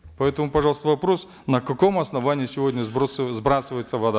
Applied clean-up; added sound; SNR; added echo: none; none; none; none.